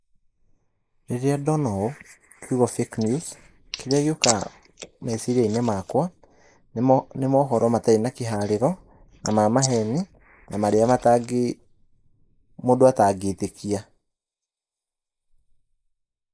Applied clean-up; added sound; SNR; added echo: neural mask model Resemble Enhance denoiser.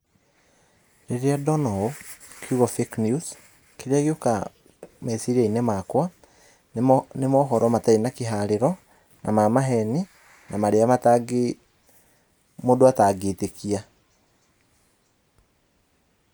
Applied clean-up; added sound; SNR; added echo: none; none; none; none.